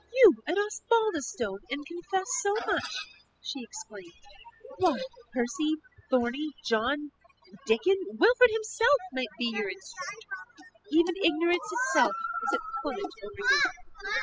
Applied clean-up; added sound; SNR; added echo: classical method spectral subtraction.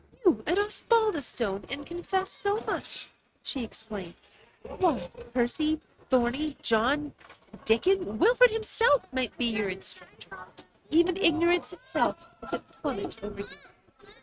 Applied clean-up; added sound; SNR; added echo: neural mask model RNNoise.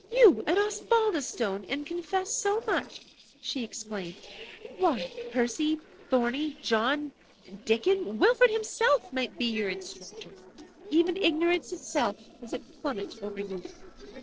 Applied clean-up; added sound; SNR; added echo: neural separator model SepFormer DNS4.